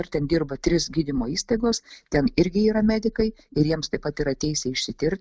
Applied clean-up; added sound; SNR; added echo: none; none; none; none.